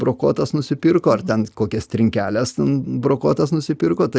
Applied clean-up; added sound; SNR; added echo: none; none; none; none.